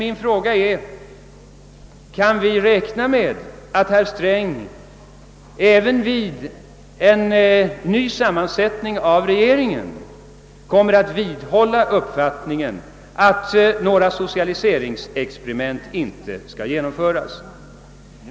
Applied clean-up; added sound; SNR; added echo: none; none; none; none.